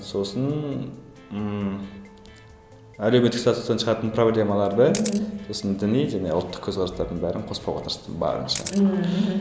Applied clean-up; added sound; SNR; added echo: none; Camera; 15 dB; none.